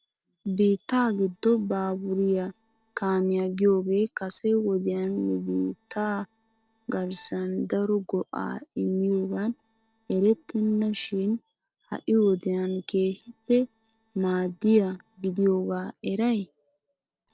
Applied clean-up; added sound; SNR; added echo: neural separator model SepFormer DNS4.